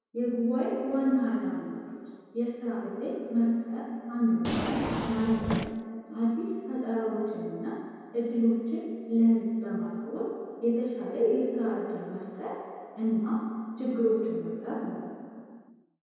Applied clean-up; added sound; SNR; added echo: none; Drawer open or close; 4 dB; reverberation time 2.2 s.